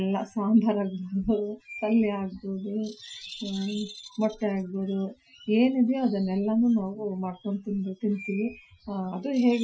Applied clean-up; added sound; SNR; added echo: classical method Wiener filter.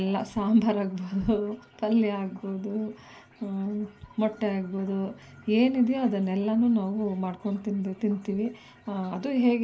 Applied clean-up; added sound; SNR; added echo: none; none; none; none.